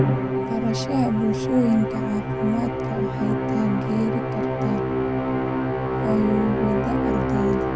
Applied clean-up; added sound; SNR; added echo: none; Musical instrument; -2 dB; none.